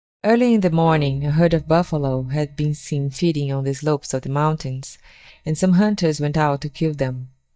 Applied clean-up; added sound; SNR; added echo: neural mask model DeepFilterNet 3.